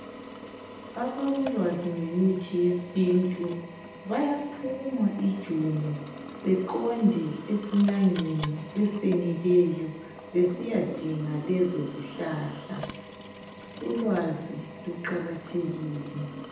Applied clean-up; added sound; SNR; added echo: none; Drill; 13 dB; reverberation time 0.9 s.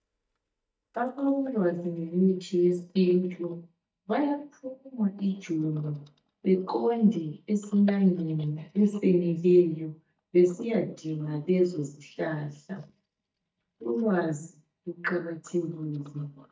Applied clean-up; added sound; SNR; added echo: neural mask model DeepFilterNet 3.